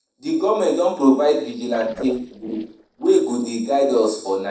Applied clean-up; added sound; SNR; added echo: neural separator model SepFormer DNS4.